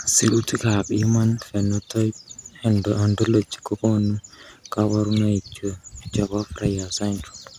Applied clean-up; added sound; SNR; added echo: none; none; none; none.